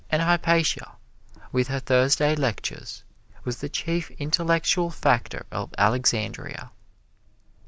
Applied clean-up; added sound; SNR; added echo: none; none; none; none.